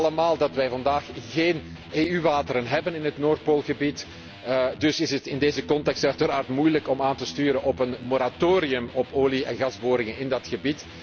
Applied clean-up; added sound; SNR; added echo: none; Electric guitar; 17 dB; none.